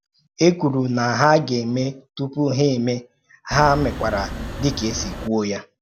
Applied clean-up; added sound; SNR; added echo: none; Wind; 8 dB; none.